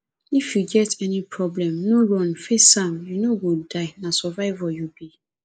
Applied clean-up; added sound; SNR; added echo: neural mask model Resemble Enhance denoiser.